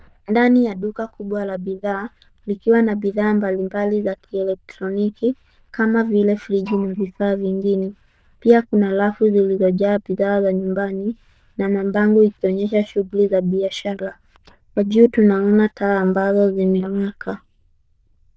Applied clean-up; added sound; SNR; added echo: neural diffusion model UNIVERSE++.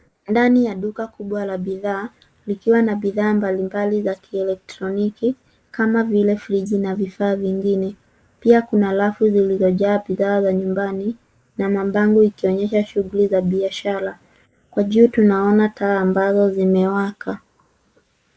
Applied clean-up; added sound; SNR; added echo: neural mask model Resemble Enhance denoiser.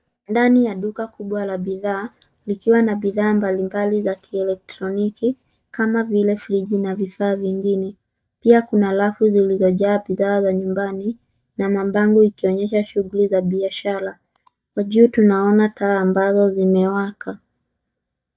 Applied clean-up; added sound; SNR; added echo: neural mask model DeepFilterNet 3.